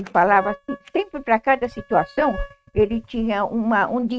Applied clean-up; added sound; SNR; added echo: neural mask model RNNoise.